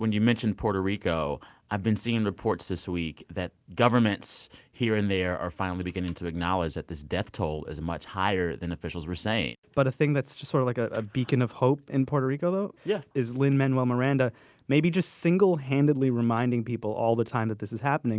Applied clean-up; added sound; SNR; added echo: none; none; none; none.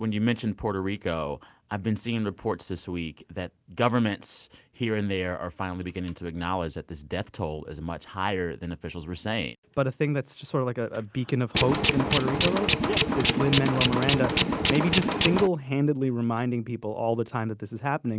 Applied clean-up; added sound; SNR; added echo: none; Tools; -3 dB; none.